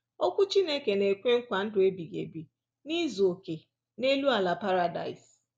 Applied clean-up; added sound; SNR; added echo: none; none; none; none.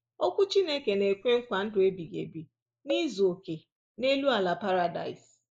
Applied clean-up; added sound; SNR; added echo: neural mask model Resemble Enhance denoiser.